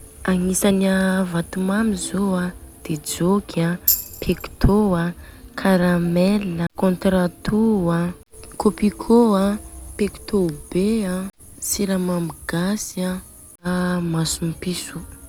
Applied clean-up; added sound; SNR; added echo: none; Tambourine; 5 dB; none.